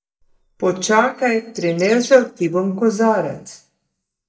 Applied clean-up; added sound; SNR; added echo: neural mask model DeepFilterNet 3.